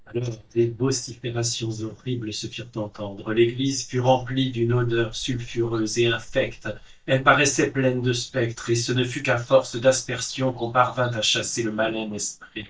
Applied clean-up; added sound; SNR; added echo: neural mask model DeepFilterNet 3.